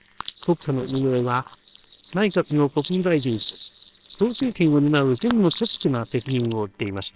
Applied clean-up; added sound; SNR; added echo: neural separator model SepFormer WHAMR!.